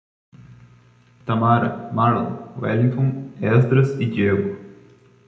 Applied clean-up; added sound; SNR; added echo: none; none; none; reverberation time 0.8 s.